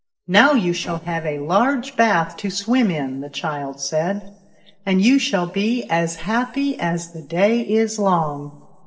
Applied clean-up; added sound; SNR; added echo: neural separator model SepFormer DNS4.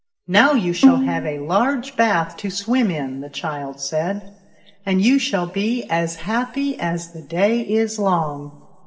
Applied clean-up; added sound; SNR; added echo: none; Bowed string instrument; 0 dB; reverberation time 2.0 s.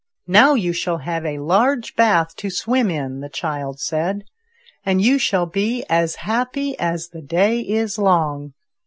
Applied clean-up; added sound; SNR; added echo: none; none; none; none.